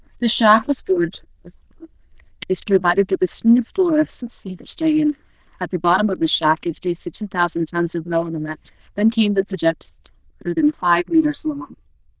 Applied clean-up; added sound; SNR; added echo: neural diffusion model UNIVERSE++.